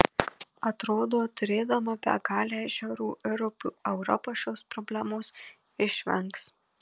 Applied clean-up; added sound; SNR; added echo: none; none; none; none.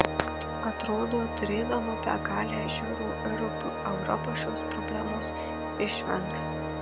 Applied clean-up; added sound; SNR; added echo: none; Organ; 1 dB; none.